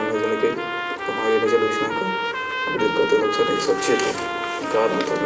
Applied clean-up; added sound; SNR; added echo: none; Trumpet; 3 dB; reverberation time 0.8 s.